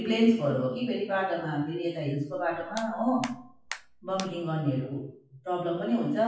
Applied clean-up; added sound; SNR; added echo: classical method WPE with log-MMSE.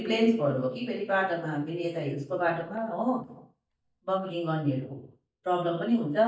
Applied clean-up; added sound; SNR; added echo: neural mask model DeepFilterNet 3.